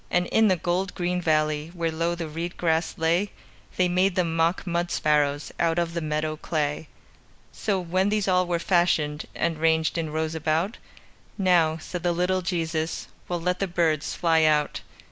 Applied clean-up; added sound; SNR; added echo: none; none; none; none.